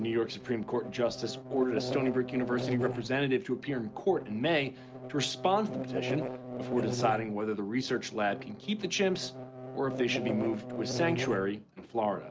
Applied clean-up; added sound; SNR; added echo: none; Buzz; 7 dB; none.